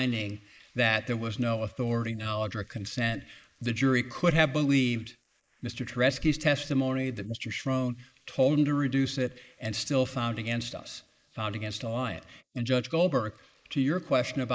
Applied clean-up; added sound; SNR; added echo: neural mask model Resemble Enhance denoiser.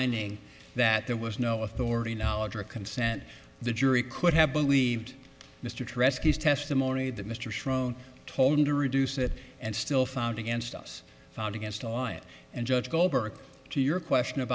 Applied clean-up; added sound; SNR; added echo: none; none; none; none.